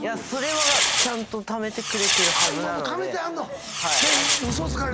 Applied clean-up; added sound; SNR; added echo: none; Fireworks; -3 dB; none.